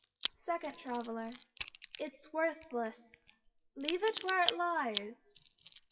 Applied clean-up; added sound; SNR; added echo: classical method WPE with log-MMSE.